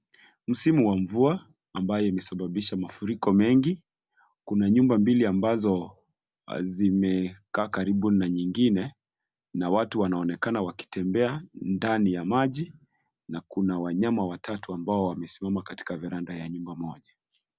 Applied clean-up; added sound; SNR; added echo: none; none; none; none.